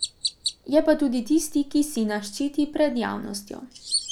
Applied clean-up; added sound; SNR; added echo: none; Chirp, tweet; 10 dB; none.